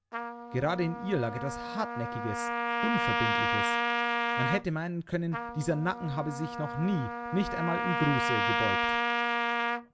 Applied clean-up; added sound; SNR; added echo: none; Trumpet; -2 dB; none.